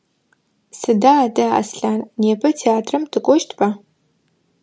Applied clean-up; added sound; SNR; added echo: none; none; none; none.